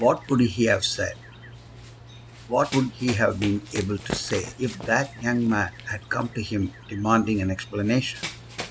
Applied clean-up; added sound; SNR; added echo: none; Run; 14 dB; none.